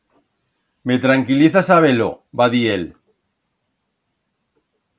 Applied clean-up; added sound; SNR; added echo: none; none; none; none.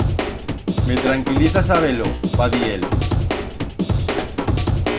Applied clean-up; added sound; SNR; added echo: none; Drum / Drum kit; -3 dB; none.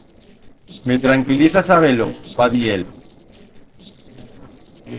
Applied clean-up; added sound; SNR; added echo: neural separator model SepFormer DNS4.